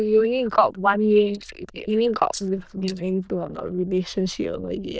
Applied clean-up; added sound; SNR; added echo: neural diffusion model UNIVERSE++.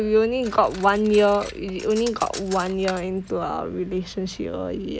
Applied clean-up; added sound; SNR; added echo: none; Cutlery, silverware; 18 dB; none.